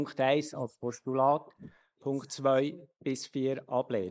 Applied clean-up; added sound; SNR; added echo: neural mask model Resemble Enhance denoiser.